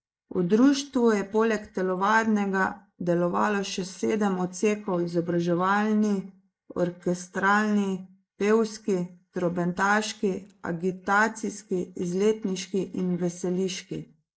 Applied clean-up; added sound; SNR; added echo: neural mask model Resemble Enhance denoiser.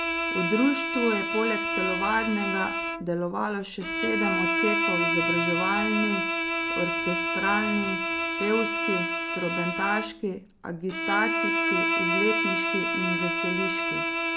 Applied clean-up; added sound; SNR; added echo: none; Bowed string instrument; -2 dB; none.